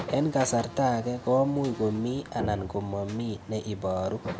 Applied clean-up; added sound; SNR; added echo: none; Buzz; 11 dB; none.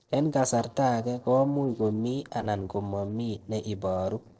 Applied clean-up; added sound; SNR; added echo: neural separator model SepFormer DNS4.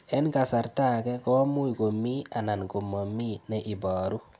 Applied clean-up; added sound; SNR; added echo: none; none; none; none.